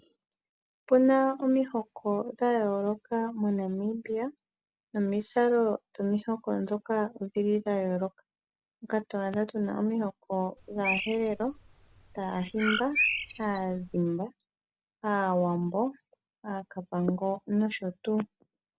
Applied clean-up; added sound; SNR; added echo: none; Bird; -1 dB; none.